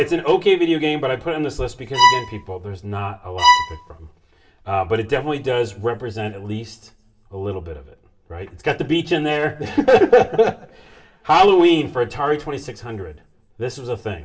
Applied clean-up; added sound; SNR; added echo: none; Bowed string instrument; -3 dB; reverberation time 0.7 s.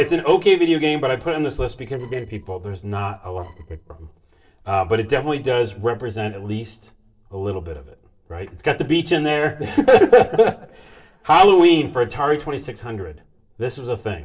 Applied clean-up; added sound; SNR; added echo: neural separator model SepFormer DNS4.